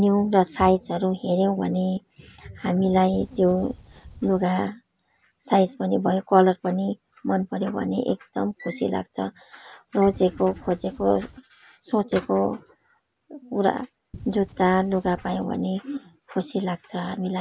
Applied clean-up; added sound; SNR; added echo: none; Wind; 19 dB; none.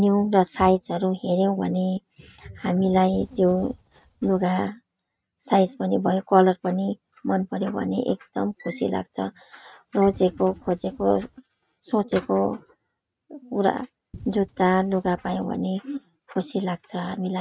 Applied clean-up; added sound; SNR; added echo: neural mask model RNNoise.